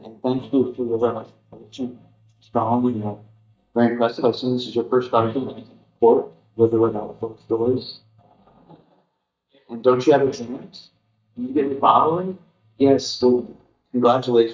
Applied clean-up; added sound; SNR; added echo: neural mask model DeepFilterNet 3.